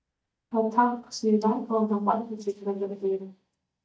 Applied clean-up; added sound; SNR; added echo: neural mask model DeepFilterNet 3.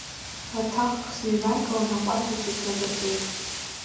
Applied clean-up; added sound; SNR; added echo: none; Wind; 6 dB; reverberation time 0.9 s.